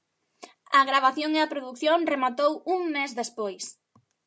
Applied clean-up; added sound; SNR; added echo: none; none; none; none.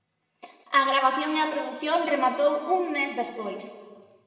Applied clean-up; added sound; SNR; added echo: none; none; none; reverberation time 1.5 s.